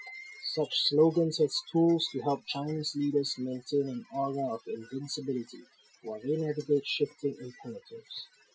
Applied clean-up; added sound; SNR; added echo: classical method Wiener filter.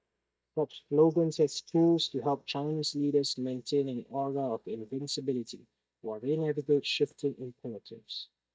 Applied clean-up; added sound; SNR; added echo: neural mask model DeepFilterNet 3.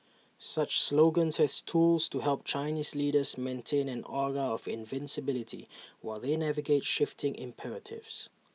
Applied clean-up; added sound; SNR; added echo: none; none; none; none.